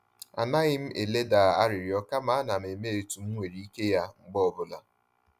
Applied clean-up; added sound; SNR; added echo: none; none; none; none.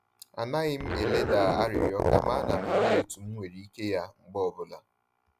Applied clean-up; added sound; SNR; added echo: none; Zipper (clothing); -4 dB; none.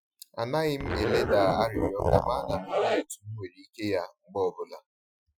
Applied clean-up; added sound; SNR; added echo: classical method Wiener filter.